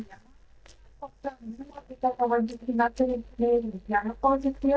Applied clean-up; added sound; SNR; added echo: neural mask model DeepFilterNet 3.